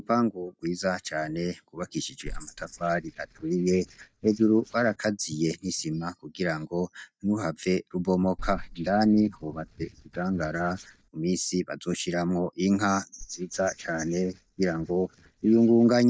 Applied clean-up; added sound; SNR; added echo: neural mask model DeepFilterNet 3.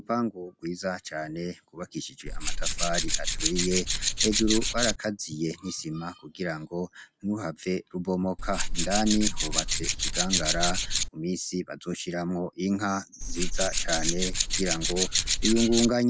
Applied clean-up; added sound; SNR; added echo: none; Tools; -3 dB; none.